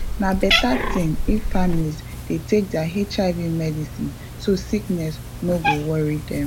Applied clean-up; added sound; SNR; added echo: none; Cat; 3 dB; none.